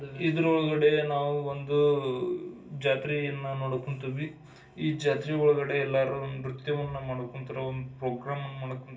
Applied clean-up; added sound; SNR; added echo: none; none; none; reverberation time 0.3 s.